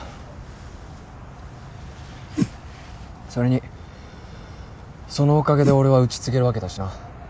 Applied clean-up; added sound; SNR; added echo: none; Whoosh, swoosh, swish; 1 dB; none.